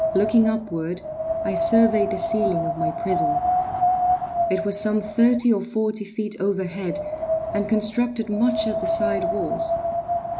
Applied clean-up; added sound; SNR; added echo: none; Wind; 1 dB; none.